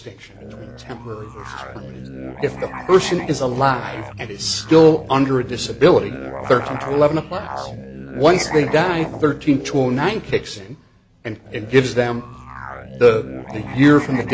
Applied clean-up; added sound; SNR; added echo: none; Musical instrument; 13 dB; none.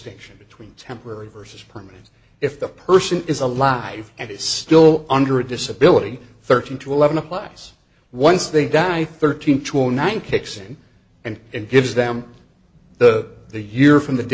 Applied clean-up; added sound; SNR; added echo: none; none; none; none.